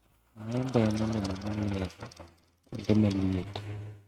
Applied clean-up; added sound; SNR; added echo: neural mask model RNNoise.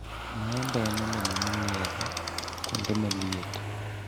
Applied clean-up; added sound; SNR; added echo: none; Insect + Engine starting / Motor vehicle (road); 0 dB; none.